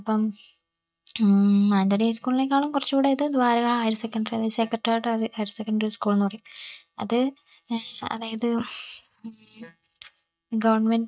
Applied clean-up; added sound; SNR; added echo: neural mask model DeepFilterNet 3.